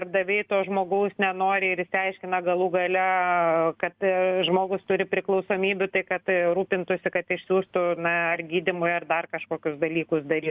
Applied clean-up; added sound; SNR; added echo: none; none; none; none.